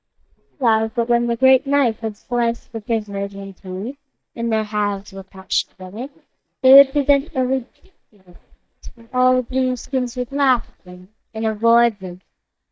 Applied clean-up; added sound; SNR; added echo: neural mask model DeepFilterNet 3.